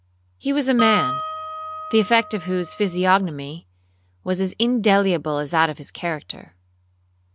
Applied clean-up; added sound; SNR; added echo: none; Harp; 6 dB; none.